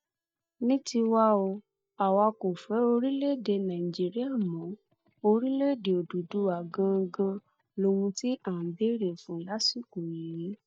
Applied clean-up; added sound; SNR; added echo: neural mask model DeepFilterNet 3.